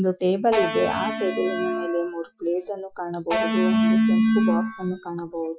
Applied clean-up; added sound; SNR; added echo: classical method Wiener filter.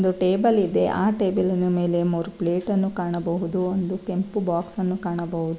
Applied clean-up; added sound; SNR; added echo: none; none; none; none.